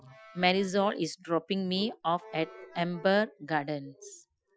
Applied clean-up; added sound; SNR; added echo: classical method Wiener filter.